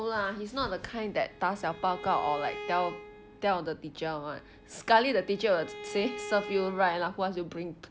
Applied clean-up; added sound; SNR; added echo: none; Bowed string instrument; 14 dB; none.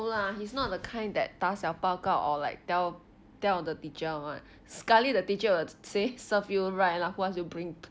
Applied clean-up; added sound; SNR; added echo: none; none; none; none.